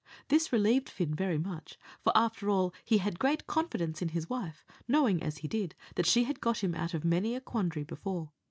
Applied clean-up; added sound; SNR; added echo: none; none; none; none.